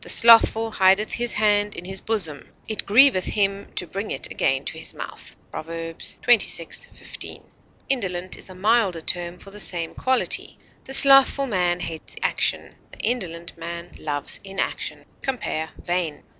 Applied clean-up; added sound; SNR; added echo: none; none; none; none.